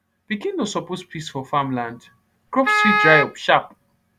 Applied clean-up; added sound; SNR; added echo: none; Wind instrument, woodwind instrument; -2 dB; none.